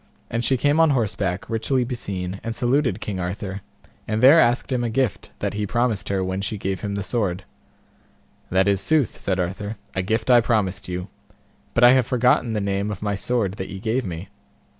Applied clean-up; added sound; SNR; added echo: none; none; none; none.